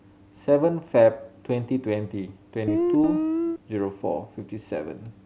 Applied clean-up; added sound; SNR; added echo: none; Guitar; -1 dB; none.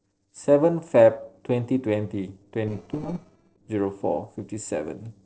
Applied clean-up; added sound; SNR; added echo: neural separator model SepFormer DNS4.